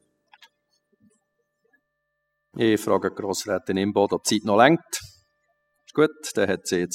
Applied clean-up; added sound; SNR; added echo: classical method spectral subtraction.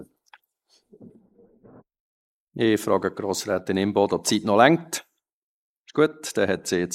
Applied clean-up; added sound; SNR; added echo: neural mask model Resemble Enhance denoiser.